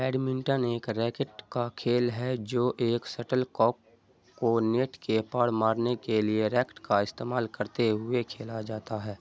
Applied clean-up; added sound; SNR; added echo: none; none; none; none.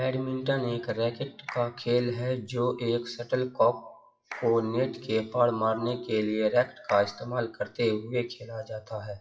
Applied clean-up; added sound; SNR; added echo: classical method WPE with log-MMSE.